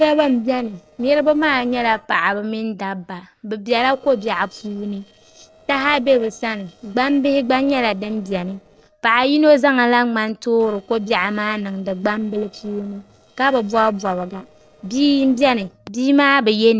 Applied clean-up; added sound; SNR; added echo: neural separator model SepFormer DNS4.